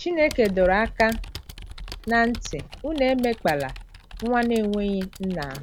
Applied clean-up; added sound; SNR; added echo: none; Computer keyboard; 13 dB; none.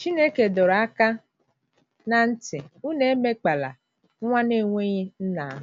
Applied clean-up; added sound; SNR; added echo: none; none; none; none.